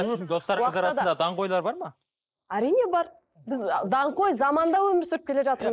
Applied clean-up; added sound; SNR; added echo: neural mask model Resemble Enhance denoiser.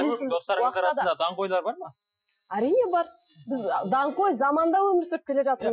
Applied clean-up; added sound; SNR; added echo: classical method Wiener filter.